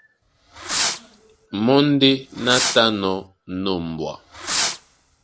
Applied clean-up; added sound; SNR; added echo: none; Fireworks; 5 dB; none.